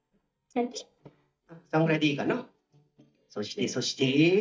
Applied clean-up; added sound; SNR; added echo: neural mask model DeepFilterNet 3.